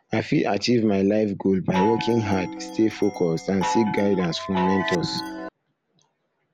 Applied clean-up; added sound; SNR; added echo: none; Chime; 7 dB; none.